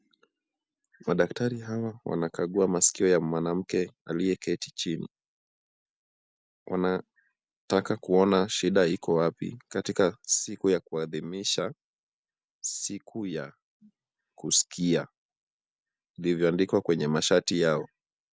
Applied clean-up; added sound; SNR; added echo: none; none; none; none.